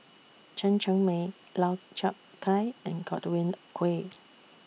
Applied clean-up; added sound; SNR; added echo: none; none; none; none.